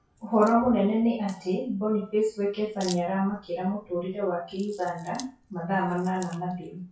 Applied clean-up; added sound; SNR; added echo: classical method WPE with log-MMSE.